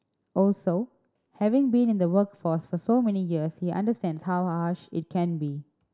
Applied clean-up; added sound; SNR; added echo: none; none; none; none.